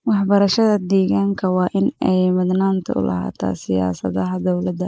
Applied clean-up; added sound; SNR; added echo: neural mask model Resemble Enhance denoiser.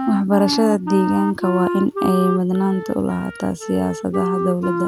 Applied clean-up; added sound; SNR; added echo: none; Wind instrument, woodwind instrument; 5 dB; none.